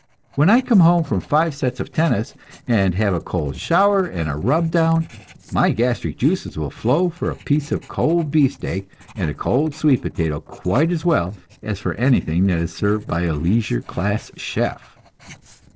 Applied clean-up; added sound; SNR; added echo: neural separator model SepFormer DNS4.